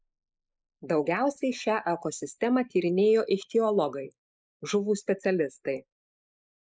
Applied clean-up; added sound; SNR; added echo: neural mask model Resemble Enhance denoiser.